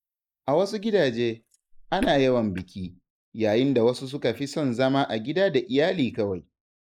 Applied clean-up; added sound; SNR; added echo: neural mask model Resemble Enhance denoiser.